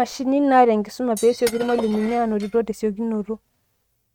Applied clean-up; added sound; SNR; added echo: neural mask model RNNoise.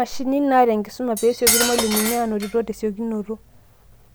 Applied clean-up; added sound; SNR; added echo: none; Cutlery, silverware; 2 dB; none.